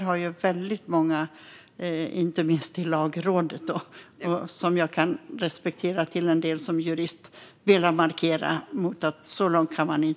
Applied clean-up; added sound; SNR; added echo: none; none; none; none.